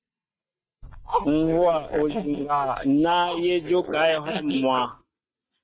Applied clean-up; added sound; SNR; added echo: neural mask model DeepFilterNet 3.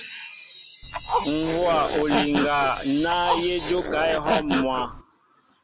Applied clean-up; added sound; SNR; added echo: none; Zipper (clothing); 3 dB; none.